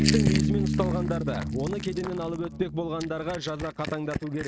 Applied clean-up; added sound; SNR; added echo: neural mask model RNNoise.